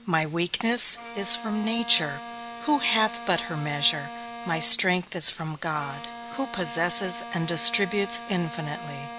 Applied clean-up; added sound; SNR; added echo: none; Bowed string instrument; 17 dB; none.